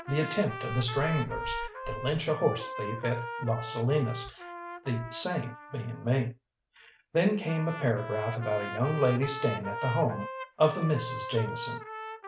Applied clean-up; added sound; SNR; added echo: none; Trumpet; 10 dB; none.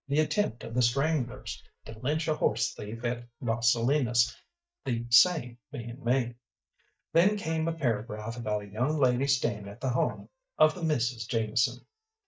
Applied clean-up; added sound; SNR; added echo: neural mask model DeepFilterNet 3.